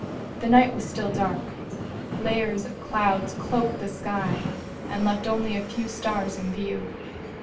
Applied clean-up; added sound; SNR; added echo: none; Subway, metro, underground; 6 dB; reverberation time 0.3 s.